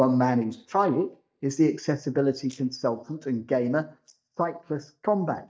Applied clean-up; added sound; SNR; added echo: neural mask model DeepFilterNet 3.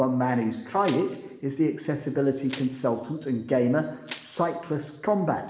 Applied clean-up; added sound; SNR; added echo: none; Crushing; 15 dB; reverberation time 1.0 s.